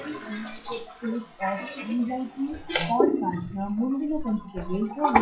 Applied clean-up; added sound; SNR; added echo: classical method WPE with log-MMSE.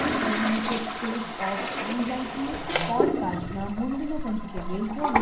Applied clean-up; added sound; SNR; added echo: none; Toilet flush; -1 dB; reverberation time 0.5 s.